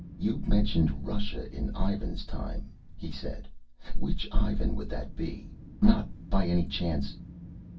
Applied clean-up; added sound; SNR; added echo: none; Wind; 20 dB; reverberation time 0.2 s.